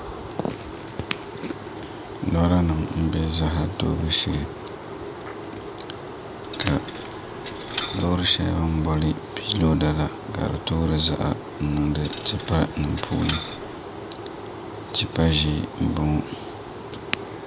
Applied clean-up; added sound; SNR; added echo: none; Coin (dropping); 12 dB; none.